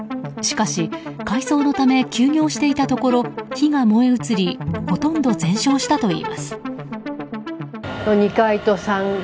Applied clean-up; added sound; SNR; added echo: none; Bowed string instrument; 15 dB; none.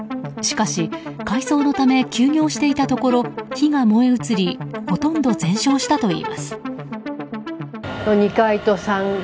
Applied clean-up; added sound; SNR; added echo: none; none; none; none.